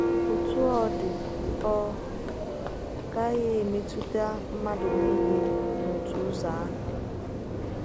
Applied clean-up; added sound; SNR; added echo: none; Church bell; -2 dB; none.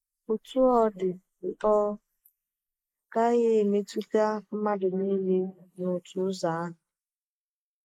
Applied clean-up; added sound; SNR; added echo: neural mask model Resemble Enhance denoiser.